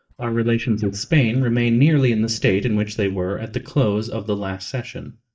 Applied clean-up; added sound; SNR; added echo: neural mask model DeepFilterNet 3.